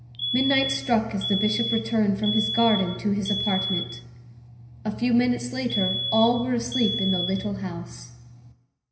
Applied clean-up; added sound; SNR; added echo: none; Alarm; 4 dB; reverberation time 0.9 s.